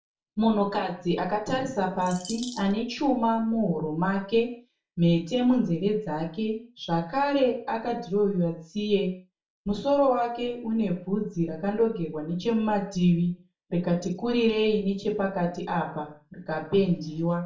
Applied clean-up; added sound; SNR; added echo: none; Bird vocalization, bird call, bird song; 14 dB; reverberation time 0.3 s.